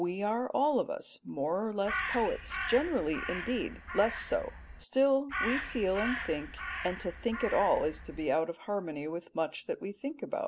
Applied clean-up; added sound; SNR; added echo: none; Crow; 7 dB; none.